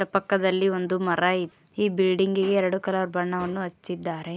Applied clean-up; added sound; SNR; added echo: none; none; none; none.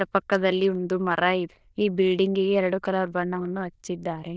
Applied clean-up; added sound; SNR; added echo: neural diffusion model UNIVERSE++.